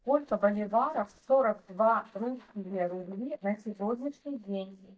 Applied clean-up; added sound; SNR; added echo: neural mask model DeepFilterNet 3.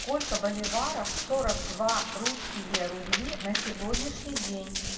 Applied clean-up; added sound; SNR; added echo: none; Run; 1 dB; reverberation time 1.9 s.